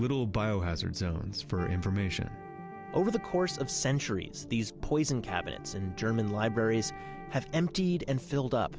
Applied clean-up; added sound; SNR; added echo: none; Wind instrument, woodwind instrument; 17 dB; none.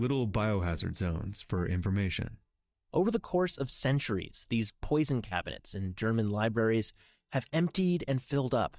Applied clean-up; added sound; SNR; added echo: neural mask model DeepFilterNet 3.